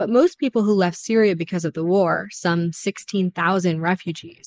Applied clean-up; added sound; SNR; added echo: neural mask model Resemble Enhance denoiser.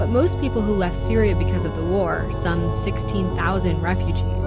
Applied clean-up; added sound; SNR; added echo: none; Organ; -1 dB; none.